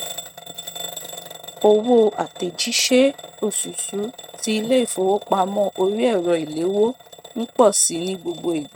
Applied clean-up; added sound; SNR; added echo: neural mask model RNNoise.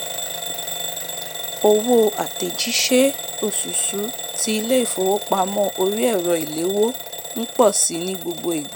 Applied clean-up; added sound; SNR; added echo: none; Alarm / Bell; 8 dB; none.